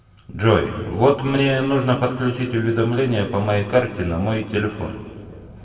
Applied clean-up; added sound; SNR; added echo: none; none; none; reverberation time 1.9 s.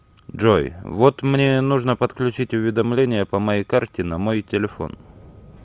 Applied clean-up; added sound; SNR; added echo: none; none; none; none.